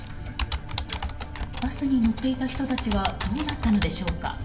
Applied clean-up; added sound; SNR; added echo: none; Computer keyboard; 4 dB; reverberation time 0.8 s.